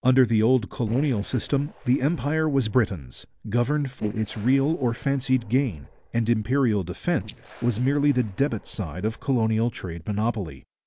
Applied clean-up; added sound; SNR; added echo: neural separator model SepFormer DNS4.